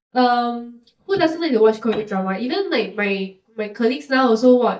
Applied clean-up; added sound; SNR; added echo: neural mask model DeepFilterNet 3.